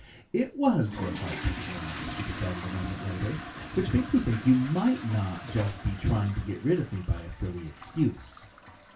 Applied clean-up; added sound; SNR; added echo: none; Fill (with liquid) / Toilet flush; 12 dB; reverberation time 0.2 s.